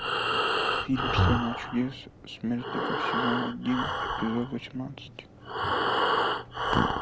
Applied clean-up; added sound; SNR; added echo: none; Breathing; -5 dB; none.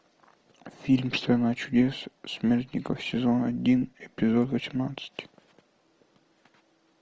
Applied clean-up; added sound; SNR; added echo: none; none; none; none.